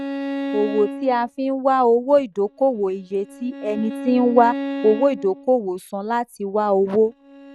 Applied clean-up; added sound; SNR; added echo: neural mask model RNNoise.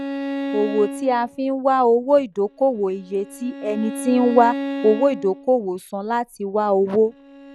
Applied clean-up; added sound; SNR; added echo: none; Bowed string instrument; 11 dB; none.